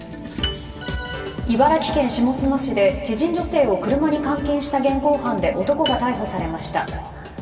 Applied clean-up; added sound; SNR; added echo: none; Piano; 15 dB; reverberation time 2.2 s.